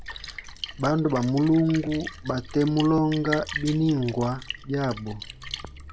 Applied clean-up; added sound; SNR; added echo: none; Splash, splatter; 12 dB; none.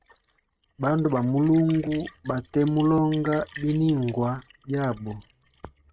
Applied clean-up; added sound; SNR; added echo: neural mask model RNNoise.